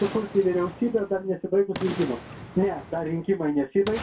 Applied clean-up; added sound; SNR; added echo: none; Boom; 14 dB; reverberation time 0.2 s.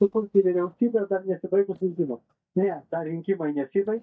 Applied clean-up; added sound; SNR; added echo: neural mask model DeepFilterNet 3.